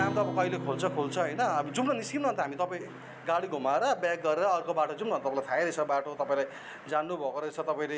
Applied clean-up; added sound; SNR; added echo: none; Acoustic guitar; 13 dB; none.